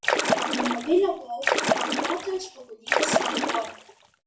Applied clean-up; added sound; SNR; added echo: none; Splash, splatter; -4 dB; reverberation time 0.3 s.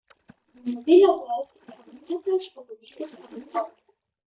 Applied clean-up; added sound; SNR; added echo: neural mask model DeepFilterNet 3.